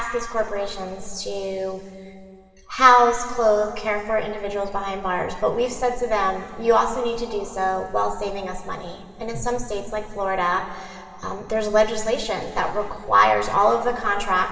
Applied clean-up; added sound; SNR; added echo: none; none; none; reverberation time 2.4 s.